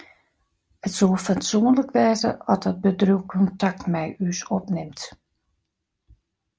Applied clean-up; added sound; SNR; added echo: none; none; none; none.